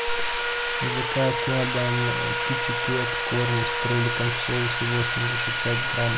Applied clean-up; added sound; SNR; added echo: none; Sawing; -1 dB; none.